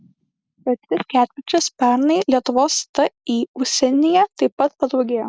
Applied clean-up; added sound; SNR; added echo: none; none; none; none.